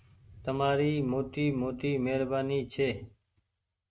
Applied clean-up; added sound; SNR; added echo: neural mask model RNNoise.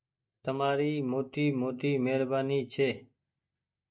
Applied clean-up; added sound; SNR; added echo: neural mask model DeepFilterNet 3.